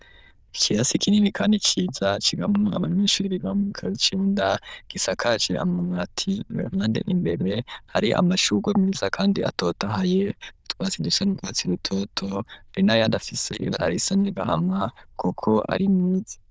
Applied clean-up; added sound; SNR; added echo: neural diffusion model UNIVERSE++.